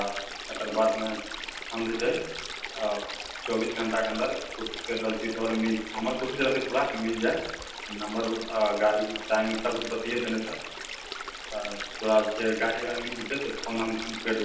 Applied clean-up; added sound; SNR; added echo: none; Stream; 8 dB; reverberation time 0.8 s.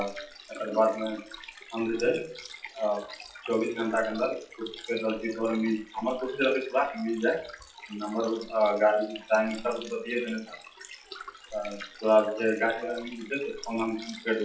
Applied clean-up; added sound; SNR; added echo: classical method WPE with log-MMSE.